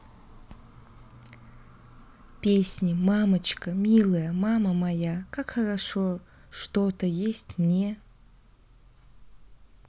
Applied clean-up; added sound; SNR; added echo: none; none; none; none.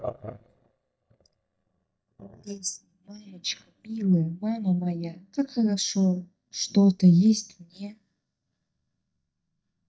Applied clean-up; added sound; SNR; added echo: neural mask model DeepFilterNet 3.